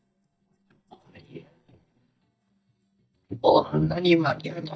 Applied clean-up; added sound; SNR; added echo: neural mask model DeepFilterNet 3.